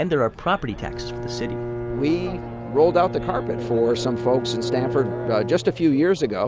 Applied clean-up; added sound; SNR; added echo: none; Bowed string instrument; 8 dB; none.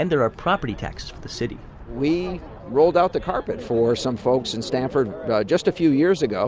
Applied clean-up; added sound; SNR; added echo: none; none; none; none.